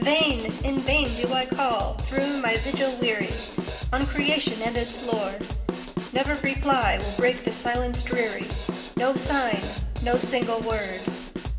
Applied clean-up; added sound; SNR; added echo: none; Drum kit; 4 dB; reverberation time 1.1 s.